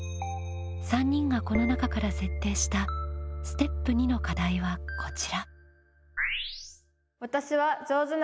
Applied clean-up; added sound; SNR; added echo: none; none; none; none.